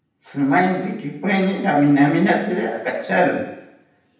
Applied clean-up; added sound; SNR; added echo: none; none; none; reverberation time 0.9 s.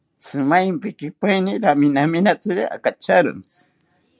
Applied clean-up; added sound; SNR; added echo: none; none; none; none.